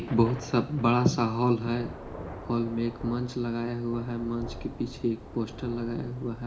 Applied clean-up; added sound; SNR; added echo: none; Thunder / Rain; 13 dB; reverberation time 0.4 s.